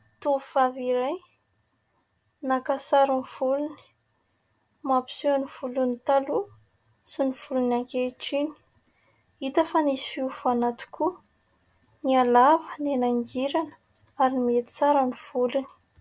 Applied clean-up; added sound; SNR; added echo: none; none; none; none.